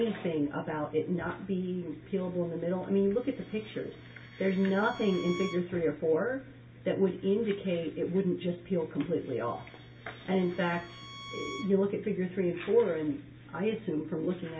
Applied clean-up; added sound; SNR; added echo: none; Bowed string instrument; 18 dB; reverberation time 0.1 s.